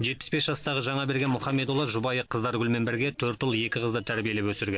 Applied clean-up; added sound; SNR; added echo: neural separator model SepFormer DNS4.